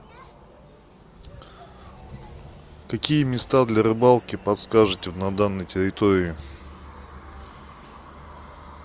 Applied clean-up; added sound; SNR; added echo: none; none; none; none.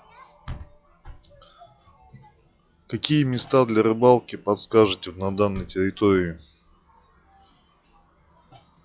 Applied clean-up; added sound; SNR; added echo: classical method log-MMSE.